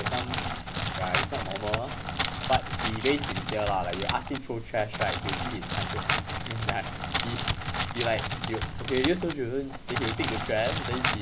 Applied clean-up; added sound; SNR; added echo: none; Crackle; 0 dB; none.